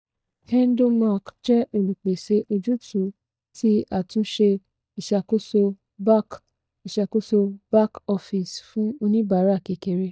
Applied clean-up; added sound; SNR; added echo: neural mask model DeepFilterNet 3.